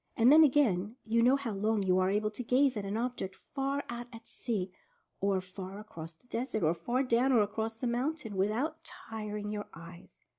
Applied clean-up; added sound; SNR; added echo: none; none; none; none.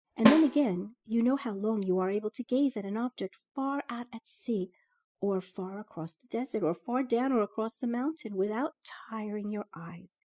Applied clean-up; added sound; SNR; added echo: classical method spectral subtraction.